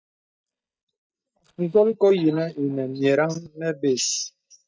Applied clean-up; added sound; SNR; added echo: neural mask model DeepFilterNet 3.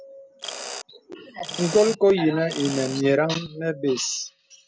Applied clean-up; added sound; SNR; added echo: none; Mechanisms; 12 dB; none.